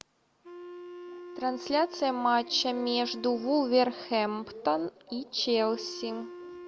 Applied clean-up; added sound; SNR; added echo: none; Wind instrument, woodwind instrument; 15 dB; none.